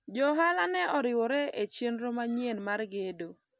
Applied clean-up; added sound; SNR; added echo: none; none; none; none.